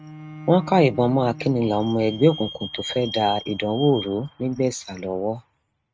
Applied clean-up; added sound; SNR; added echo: neural mask model RNNoise.